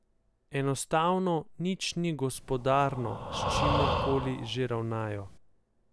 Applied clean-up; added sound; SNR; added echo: none; Breathing; 2 dB; none.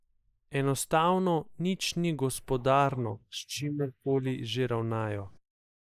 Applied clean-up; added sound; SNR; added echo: neural mask model Resemble Enhance denoiser.